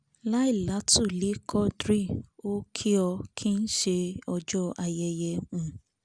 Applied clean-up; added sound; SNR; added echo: none; none; none; none.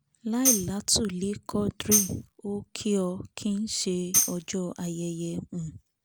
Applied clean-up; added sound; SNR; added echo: none; Tambourine; 1 dB; none.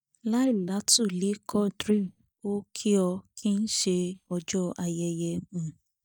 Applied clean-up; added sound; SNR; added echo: neural mask model DeepFilterNet 3.